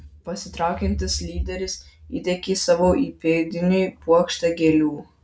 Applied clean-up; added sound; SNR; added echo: none; none; none; none.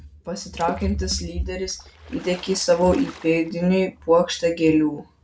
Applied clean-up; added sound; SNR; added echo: none; Water / Splash, splatter + Water / Splash, splatter; 19 dB; none.